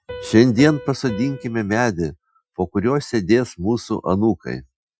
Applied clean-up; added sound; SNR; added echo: classical method Wiener filter.